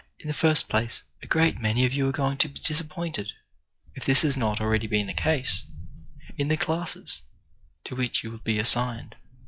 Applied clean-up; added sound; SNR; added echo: classical method log-MMSE.